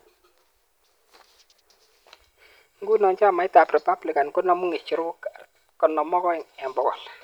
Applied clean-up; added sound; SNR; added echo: none; none; none; none.